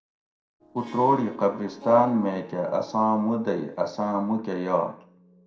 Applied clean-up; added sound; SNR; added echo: neural separator model SepFormer DNS4.